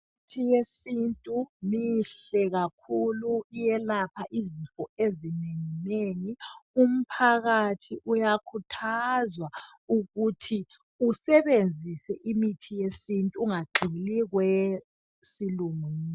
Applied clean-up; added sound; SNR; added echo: none; none; none; none.